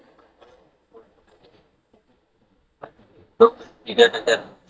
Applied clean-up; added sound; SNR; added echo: neural mask model DeepFilterNet 3.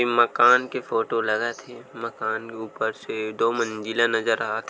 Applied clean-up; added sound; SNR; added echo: none; none; none; none.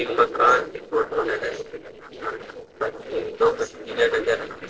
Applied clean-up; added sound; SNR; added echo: neural separator model SepFormer DNS4.